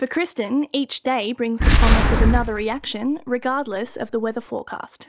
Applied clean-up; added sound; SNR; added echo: none; Boom; -4 dB; none.